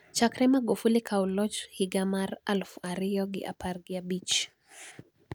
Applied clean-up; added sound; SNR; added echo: none; none; none; none.